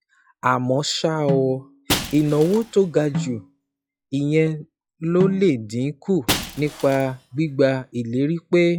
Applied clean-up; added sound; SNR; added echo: classical method log-MMSE.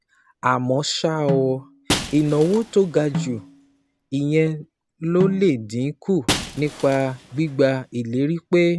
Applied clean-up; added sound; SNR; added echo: none; Shatter + Snare drum; 10 dB; none.